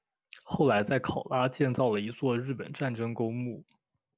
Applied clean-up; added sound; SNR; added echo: none; none; none; none.